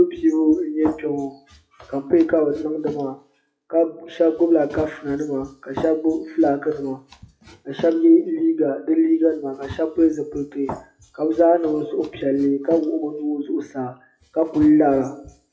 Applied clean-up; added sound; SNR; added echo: classical method WPE with log-MMSE.